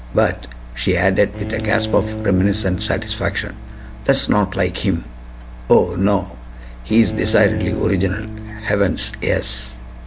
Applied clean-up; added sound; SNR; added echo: none; Bowed string instrument; 11 dB; none.